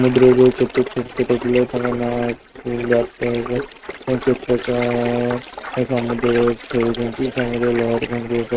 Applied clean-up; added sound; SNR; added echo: neural mask model RNNoise.